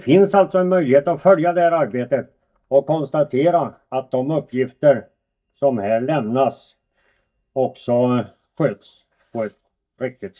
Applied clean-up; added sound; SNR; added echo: neural mask model DeepFilterNet 3.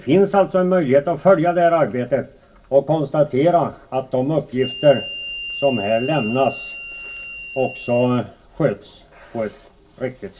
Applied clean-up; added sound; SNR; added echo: none; Harmonica; 11 dB; reverberation time 0.2 s.